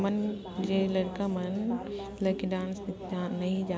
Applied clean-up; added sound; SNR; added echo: none; none; none; none.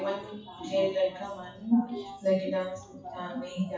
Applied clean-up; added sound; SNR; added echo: classical method WPE with log-MMSE.